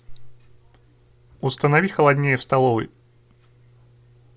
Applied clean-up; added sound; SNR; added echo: none; none; none; none.